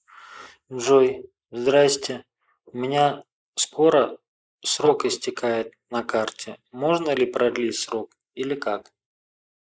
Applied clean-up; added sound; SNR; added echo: neural mask model Resemble Enhance denoiser.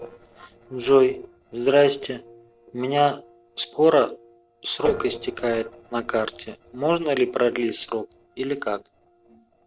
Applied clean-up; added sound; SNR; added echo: neural separator model SepFormer DNS4.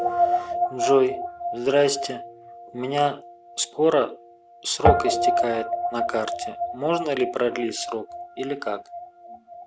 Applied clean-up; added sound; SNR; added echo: none; Guitar; 2 dB; none.